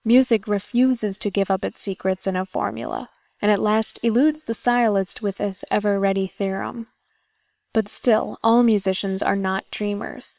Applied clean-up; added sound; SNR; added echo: neural separator model SepFormer WHAM!.